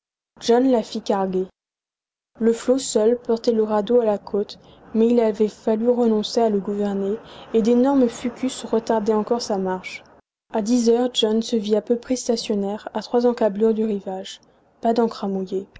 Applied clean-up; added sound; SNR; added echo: none; none; none; none.